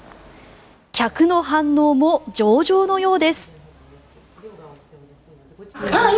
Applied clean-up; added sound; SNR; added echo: none; none; none; none.